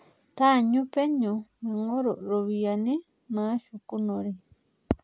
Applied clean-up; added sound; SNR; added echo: none; none; none; none.